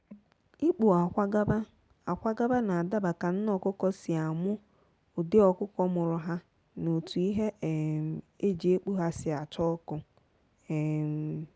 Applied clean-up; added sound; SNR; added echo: none; none; none; none.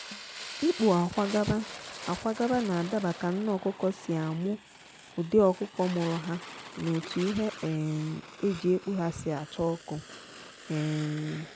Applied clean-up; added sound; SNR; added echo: none; Fire; 14 dB; none.